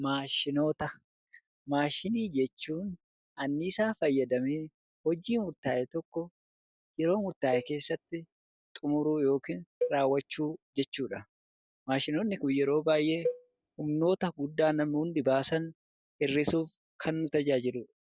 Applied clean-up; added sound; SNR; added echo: none; Cowbell; 9 dB; none.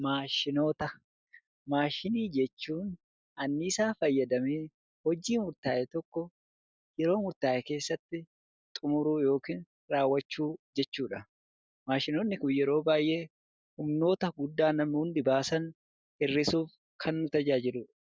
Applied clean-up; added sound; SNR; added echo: none; none; none; none.